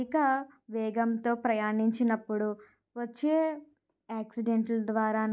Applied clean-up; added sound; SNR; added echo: none; none; none; none.